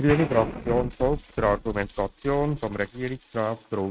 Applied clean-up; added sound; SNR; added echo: neural mask model RNNoise.